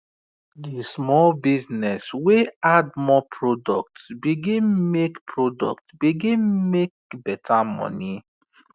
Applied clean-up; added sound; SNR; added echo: none; none; none; none.